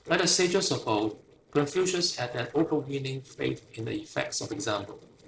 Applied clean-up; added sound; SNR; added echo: neural separator model SepFormer DNS4.